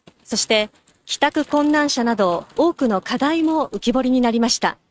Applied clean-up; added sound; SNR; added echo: neural mask model RNNoise.